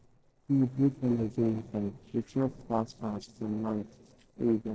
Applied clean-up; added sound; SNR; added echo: neural separator model SepFormer DNS4.